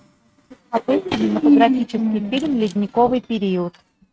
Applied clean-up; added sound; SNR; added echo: neural mask model RNNoise.